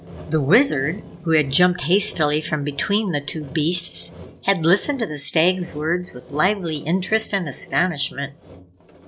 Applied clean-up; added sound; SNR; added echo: none; Sawing; 19 dB; none.